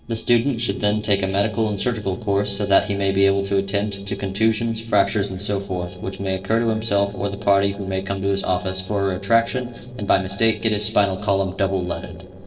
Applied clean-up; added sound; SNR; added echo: neural separator model SepFormer DNS4.